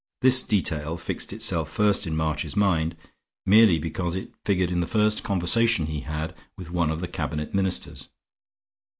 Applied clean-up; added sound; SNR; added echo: none; none; none; none.